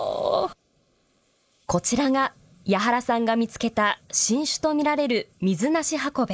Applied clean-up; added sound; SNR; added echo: neural mask model Resemble Enhance denoiser.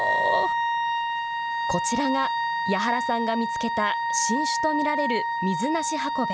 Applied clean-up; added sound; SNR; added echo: none; Wind instrument, woodwind instrument; -2 dB; none.